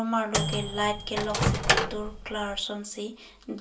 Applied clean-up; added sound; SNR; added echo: none; Microwave oven; -3 dB; reverberation time 0.2 s.